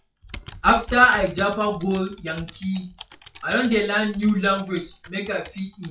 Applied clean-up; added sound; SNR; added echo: classical method WPE with log-MMSE.